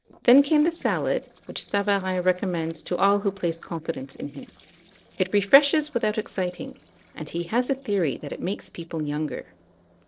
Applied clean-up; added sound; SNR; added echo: neural separator model SepFormer DNS4.